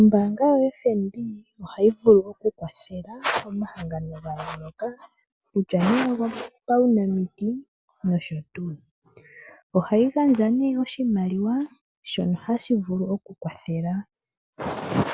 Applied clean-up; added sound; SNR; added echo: none; none; none; none.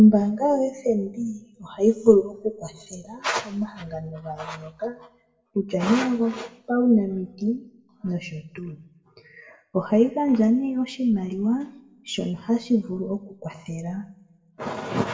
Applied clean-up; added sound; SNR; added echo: none; none; none; reverberation time 0.6 s.